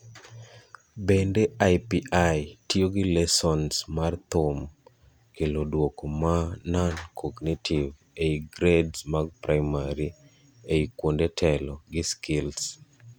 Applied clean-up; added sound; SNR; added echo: none; none; none; none.